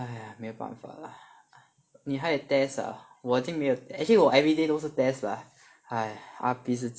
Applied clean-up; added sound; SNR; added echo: none; none; none; none.